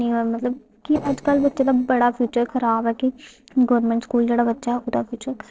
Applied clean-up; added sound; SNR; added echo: neural separator model SepFormer DNS4.